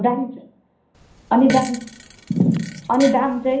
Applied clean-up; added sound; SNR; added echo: none; Fart; 15 dB; reverberation time 0.6 s.